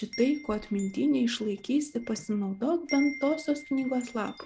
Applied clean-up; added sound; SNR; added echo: none; Wind chime; 16 dB; none.